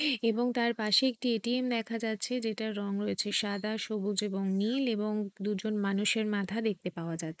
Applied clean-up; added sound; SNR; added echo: neural mask model Resemble Enhance denoiser.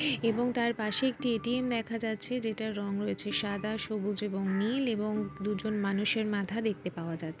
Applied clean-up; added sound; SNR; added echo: none; Organ; 18 dB; none.